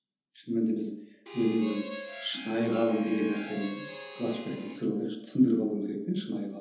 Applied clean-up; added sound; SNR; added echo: none; Harmonica; 12 dB; reverberation time 0.9 s.